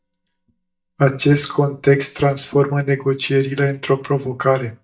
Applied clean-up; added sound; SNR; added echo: neural mask model DeepFilterNet 3.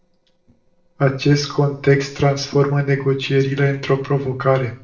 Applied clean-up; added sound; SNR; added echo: neural separator model SepFormer DNS4.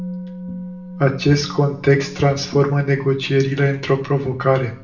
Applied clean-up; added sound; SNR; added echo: none; Musical instrument; 15 dB; reverberation time 0.5 s.